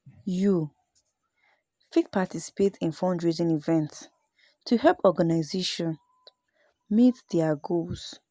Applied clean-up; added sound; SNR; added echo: none; none; none; none.